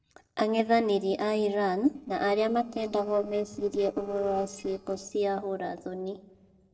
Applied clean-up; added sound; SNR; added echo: neural separator model SepFormer DNS4.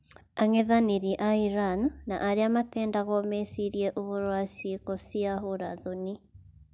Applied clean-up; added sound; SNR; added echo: none; none; none; none.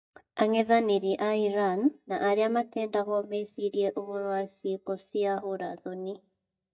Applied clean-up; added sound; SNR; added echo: neural mask model DeepFilterNet 3.